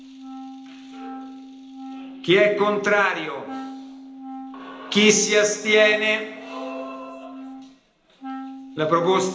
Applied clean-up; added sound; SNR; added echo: none; Wind instrument, woodwind instrument; 14 dB; reverberation time 0.9 s.